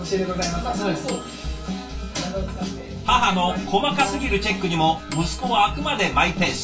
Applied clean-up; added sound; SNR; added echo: none; Microwave oven / Bell; 18 dB; reverberation time 0.2 s.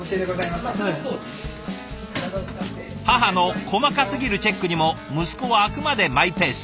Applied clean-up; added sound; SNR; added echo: none; none; none; none.